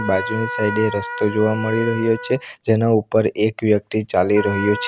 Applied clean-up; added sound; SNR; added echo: none; Trumpet; 10 dB; none.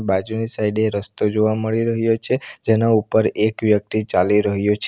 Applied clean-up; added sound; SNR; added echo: none; none; none; none.